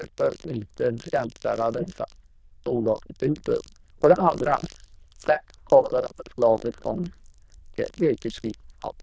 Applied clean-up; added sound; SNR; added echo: neural diffusion model UNIVERSE++.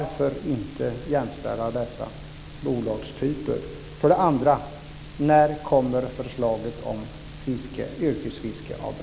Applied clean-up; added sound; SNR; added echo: none; none; none; none.